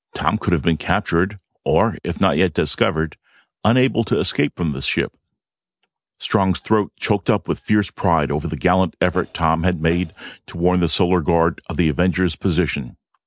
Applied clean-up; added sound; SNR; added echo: neural separator model SepFormer DNS4.